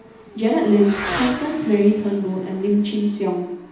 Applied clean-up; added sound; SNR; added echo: none; Motorcycle / Accelerating, revving, vroom; 12 dB; reverberation time 0.8 s.